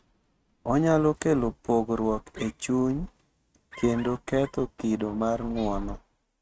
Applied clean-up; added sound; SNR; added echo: neural mask model RNNoise.